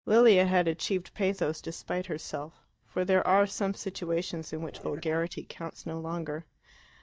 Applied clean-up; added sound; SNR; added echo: neural mask model DeepFilterNet 3.